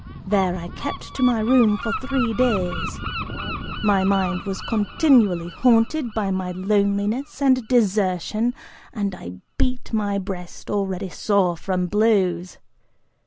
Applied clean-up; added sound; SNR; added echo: none; Gull, seagull; 12 dB; none.